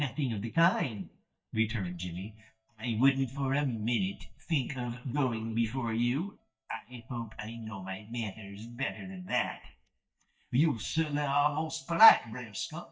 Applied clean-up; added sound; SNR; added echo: neural mask model DeepFilterNet 3.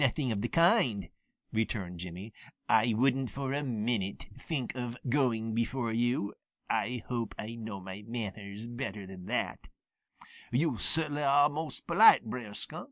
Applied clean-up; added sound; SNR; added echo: none; none; none; none.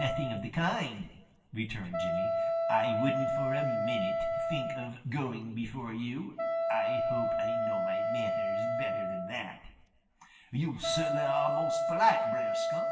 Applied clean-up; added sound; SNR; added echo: none; Wind instrument, woodwind instrument; -3 dB; reverberation time 0.9 s.